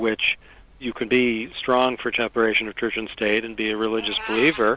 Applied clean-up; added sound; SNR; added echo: none; Meow; 17 dB; none.